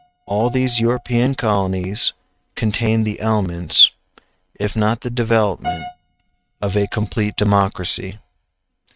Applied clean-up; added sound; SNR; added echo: neural mask model RNNoise.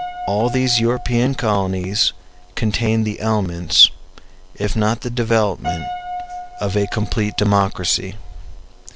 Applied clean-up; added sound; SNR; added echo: none; Piano; 14 dB; none.